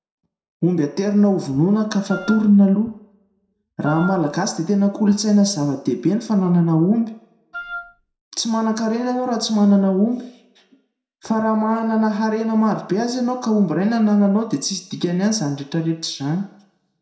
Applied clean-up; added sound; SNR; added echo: none; Wind instrument, woodwind instrument; 14 dB; reverberation time 0.5 s.